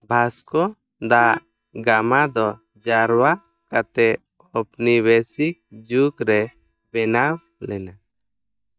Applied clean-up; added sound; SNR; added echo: neural mask model DeepFilterNet 3.